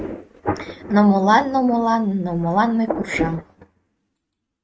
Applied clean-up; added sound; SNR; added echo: neural mask model RNNoise.